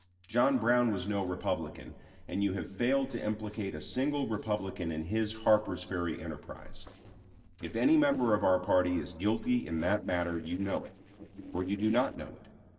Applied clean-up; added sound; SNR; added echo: neural separator model SepFormer DNS4.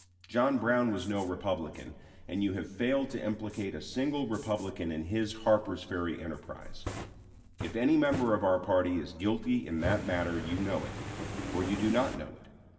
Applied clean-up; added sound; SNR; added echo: none; Fire; 12 dB; reverberation time 1.7 s.